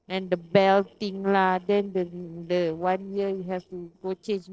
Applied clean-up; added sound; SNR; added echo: neural separator model SepFormer DNS4.